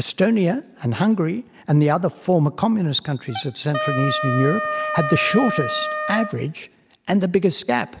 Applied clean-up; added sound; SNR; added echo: none; Wind instrument, woodwind instrument; 8 dB; none.